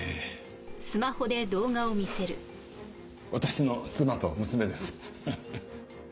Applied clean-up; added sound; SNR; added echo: none; none; none; none.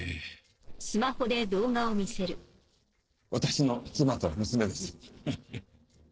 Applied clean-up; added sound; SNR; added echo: neural separator model SepFormer DNS4.